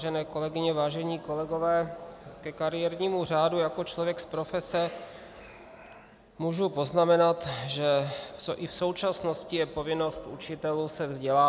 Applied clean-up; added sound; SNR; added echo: none; none; none; none.